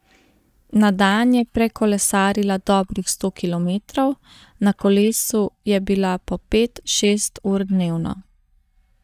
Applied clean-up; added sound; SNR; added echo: neural mask model DeepFilterNet 3.